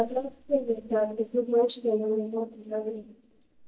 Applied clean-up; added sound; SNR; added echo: neural mask model DeepFilterNet 3.